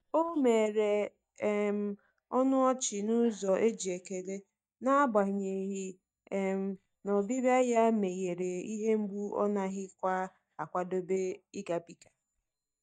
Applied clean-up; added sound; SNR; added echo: neural mask model DeepFilterNet 3.